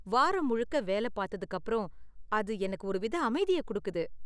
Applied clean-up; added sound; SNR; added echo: none; none; none; none.